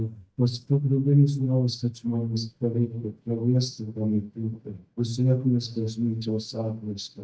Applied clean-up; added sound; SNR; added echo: neural mask model DeepFilterNet 3.